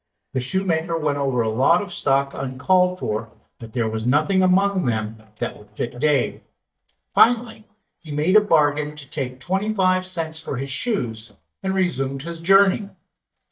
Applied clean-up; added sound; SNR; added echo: neural mask model DeepFilterNet 3.